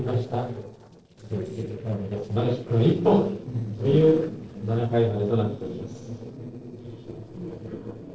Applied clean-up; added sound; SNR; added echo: neural separator model SepFormer DNS4.